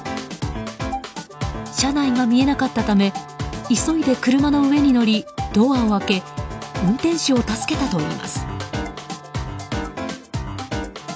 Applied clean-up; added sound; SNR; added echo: none; Wind instrument, woodwind instrument; 19 dB; none.